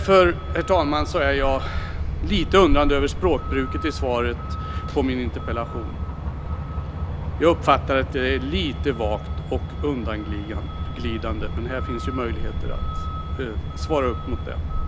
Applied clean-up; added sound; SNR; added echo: none; Truck; 2 dB; none.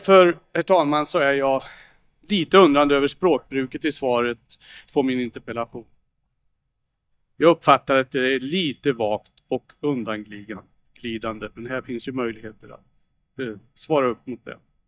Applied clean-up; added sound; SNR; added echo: neural mask model DeepFilterNet 3.